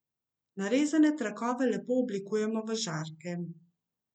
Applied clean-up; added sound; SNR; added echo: none; none; none; none.